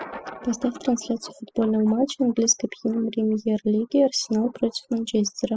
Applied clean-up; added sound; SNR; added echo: classical method spectral subtraction.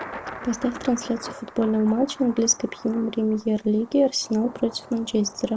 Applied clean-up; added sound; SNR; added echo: none; Thunder; 17 dB; none.